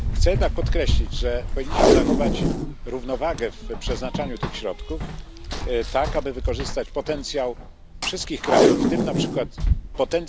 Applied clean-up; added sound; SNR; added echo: none; Packing tape, duct tape + Run; -5 dB; none.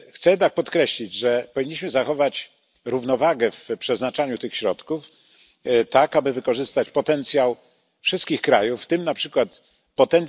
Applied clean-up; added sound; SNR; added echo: none; none; none; none.